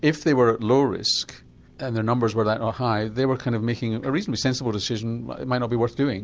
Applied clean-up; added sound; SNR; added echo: none; none; none; none.